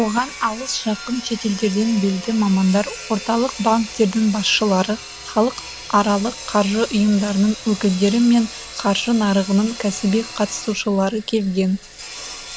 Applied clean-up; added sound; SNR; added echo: none; Sawing; 14 dB; none.